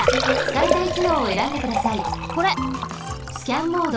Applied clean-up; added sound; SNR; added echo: none; Liquid; 1 dB; none.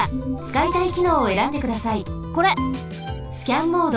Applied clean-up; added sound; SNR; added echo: none; none; none; none.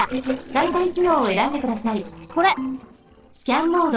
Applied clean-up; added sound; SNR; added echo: neural separator model SepFormer DNS4.